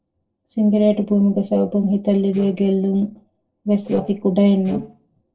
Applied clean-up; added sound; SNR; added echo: neural separator model SepFormer DNS4.